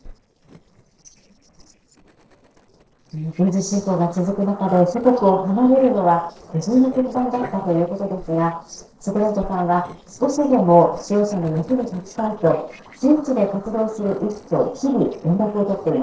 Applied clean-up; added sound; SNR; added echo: neural separator model SepFormer DNS4.